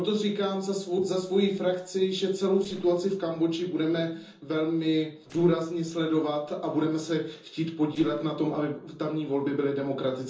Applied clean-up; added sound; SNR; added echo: neural separator model SepFormer DNS4.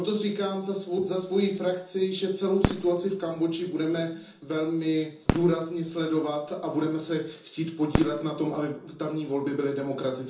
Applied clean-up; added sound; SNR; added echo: none; Fireworks; 7 dB; reverberation time 0.6 s.